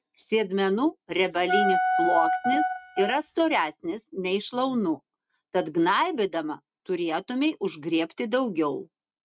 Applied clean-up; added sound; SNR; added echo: neural mask model RNNoise.